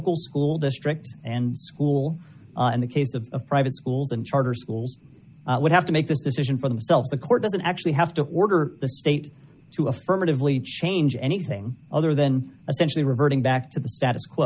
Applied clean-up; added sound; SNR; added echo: none; none; none; none.